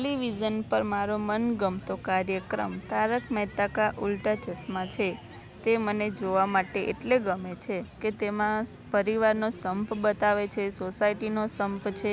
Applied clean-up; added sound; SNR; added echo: none; none; none; none.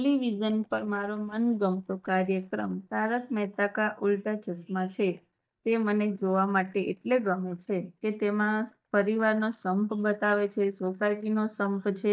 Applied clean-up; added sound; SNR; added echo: neural mask model DeepFilterNet 3.